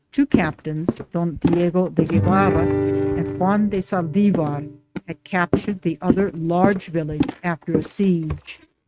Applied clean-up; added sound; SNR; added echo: neural mask model RNNoise.